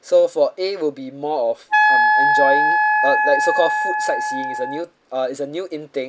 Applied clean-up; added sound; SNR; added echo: none; Wind instrument, woodwind instrument; -5 dB; none.